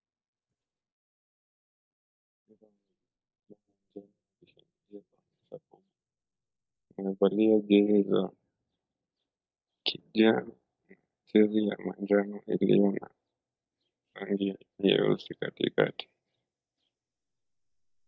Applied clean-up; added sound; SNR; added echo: neural mask model DeepFilterNet 3.